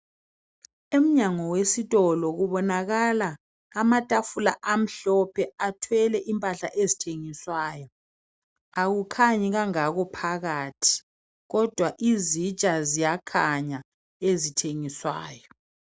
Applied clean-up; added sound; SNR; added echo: none; none; none; none.